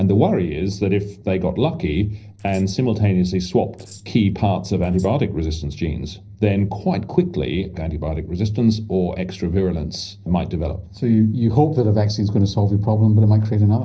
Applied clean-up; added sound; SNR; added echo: neural separator model SepFormer DNS4.